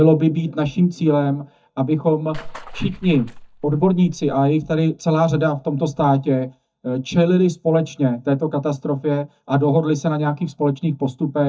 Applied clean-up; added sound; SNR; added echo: neural mask model DeepFilterNet 3.